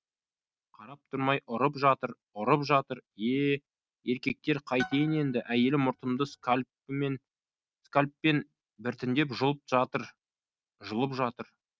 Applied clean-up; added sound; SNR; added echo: neural mask model RNNoise.